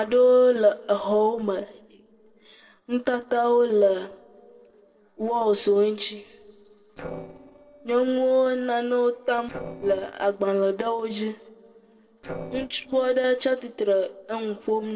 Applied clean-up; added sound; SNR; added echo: neural separator model SepFormer DNS4.